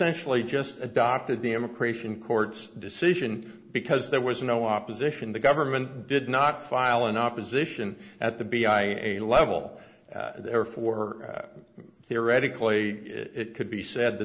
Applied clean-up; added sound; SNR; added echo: none; none; none; none.